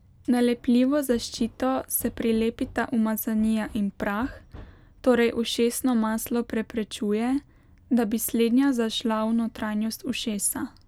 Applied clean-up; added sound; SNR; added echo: none; none; none; none.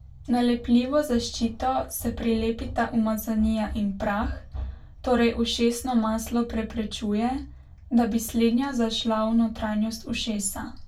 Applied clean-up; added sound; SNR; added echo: none; none; none; reverberation time 0.2 s.